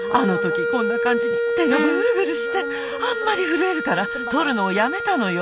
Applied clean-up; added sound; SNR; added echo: none; Wind instrument, woodwind instrument; 2 dB; none.